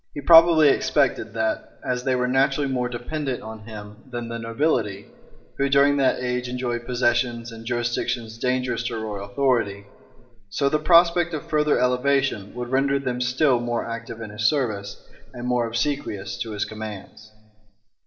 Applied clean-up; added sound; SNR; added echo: none; none; none; reverberation time 2.6 s.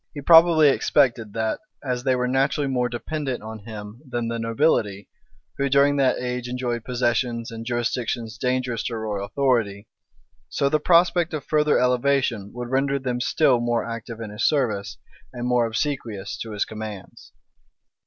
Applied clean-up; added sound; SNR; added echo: none; none; none; none.